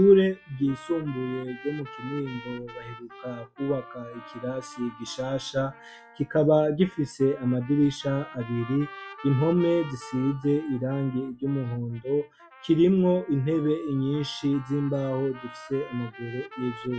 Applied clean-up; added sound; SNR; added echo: classical method log-MMSE.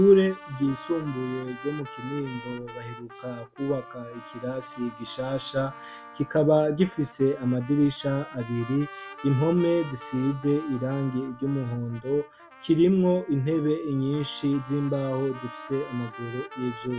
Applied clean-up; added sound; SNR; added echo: none; Wind instrument, woodwind instrument + Trumpet; 17 dB; none.